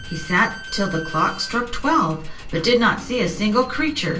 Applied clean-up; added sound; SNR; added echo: none; Squeak / Slam; 15 dB; reverberation time 0.3 s.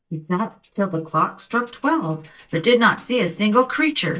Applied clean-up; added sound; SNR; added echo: neural mask model DeepFilterNet 3.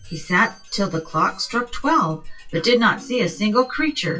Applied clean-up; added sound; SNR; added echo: classical method WPE with log-MMSE.